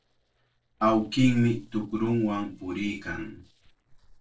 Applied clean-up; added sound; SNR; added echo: neural separator model SepFormer DNS4.